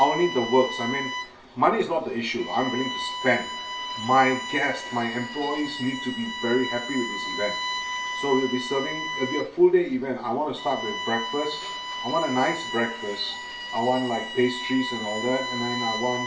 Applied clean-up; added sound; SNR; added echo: none; Bowed string instrument; 7 dB; reverberation time 0.3 s.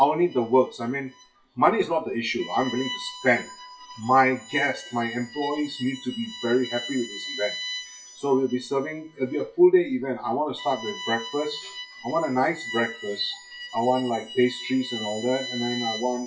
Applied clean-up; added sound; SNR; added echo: classical method WPE with log-MMSE.